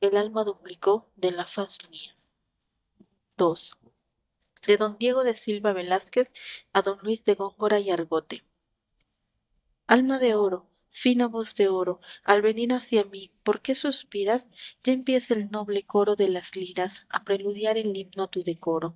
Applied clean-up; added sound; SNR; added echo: neural mask model DeepFilterNet 3.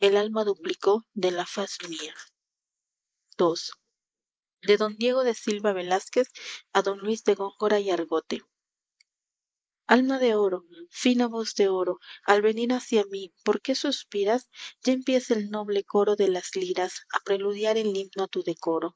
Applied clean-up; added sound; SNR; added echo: neural mask model Resemble Enhance denoiser.